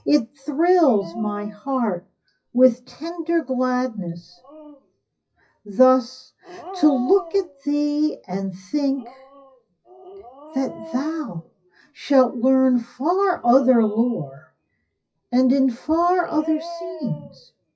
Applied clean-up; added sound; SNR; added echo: classical method WPE with log-MMSE.